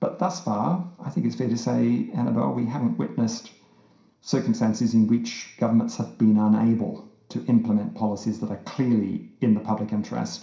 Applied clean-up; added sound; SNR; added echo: none; none; none; reverberation time 0.5 s.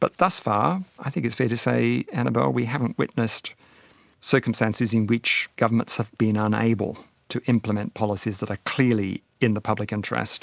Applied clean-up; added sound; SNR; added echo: none; none; none; none.